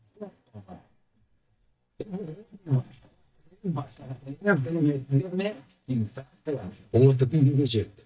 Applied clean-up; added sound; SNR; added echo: neural mask model DeepFilterNet 3.